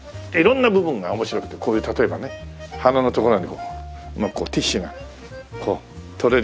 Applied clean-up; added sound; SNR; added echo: none; none; none; none.